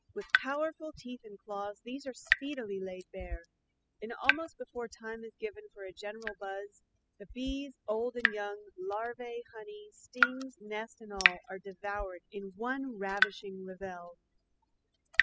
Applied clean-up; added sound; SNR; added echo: classical method spectral subtraction.